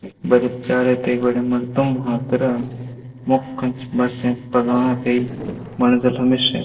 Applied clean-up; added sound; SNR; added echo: neural separator model SepFormer DNS4.